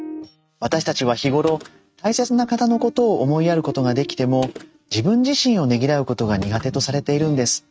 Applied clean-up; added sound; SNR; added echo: neural mask model RNNoise.